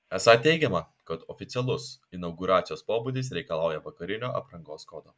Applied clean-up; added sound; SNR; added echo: none; none; none; none.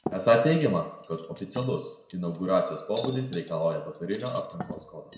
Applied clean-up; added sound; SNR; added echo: none; Cutlery, silverware; 12 dB; reverberation time 0.6 s.